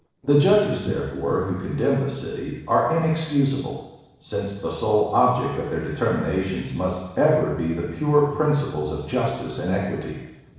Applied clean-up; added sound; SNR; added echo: neural separator model SepFormer DNS4.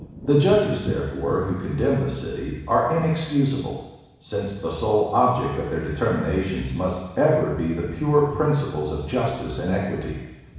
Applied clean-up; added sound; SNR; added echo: none; Thunder / Wind; 16 dB; reverberation time 1.1 s.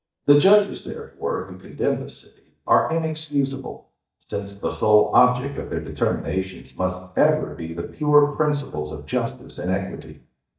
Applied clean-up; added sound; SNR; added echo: neural mask model DeepFilterNet 3.